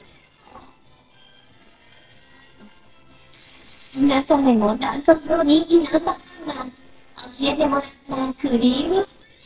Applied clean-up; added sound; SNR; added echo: neural separator model SepFormer WHAMR!.